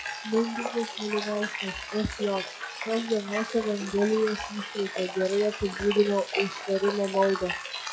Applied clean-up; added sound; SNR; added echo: classical method log-MMSE.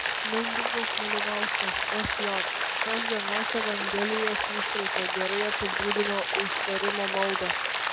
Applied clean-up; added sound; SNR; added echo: none; Rain; -5 dB; none.